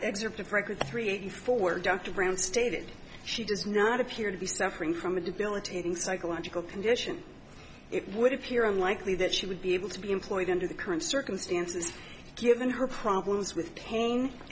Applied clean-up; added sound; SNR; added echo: none; none; none; none.